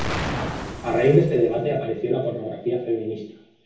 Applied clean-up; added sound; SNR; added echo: none; Explosion; 9 dB; reverberation time 0.7 s.